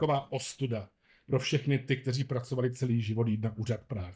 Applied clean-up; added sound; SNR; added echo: neural mask model DeepFilterNet 3.